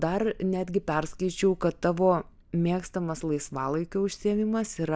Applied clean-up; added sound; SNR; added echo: none; none; none; none.